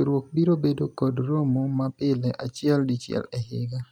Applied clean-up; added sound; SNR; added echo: none; none; none; none.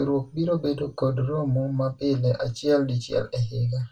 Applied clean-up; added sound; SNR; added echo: none; none; none; reverberation time 0.2 s.